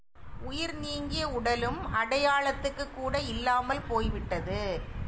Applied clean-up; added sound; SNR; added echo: none; none; none; none.